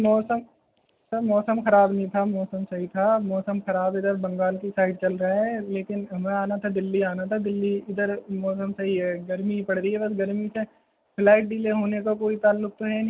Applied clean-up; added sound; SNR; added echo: none; none; none; none.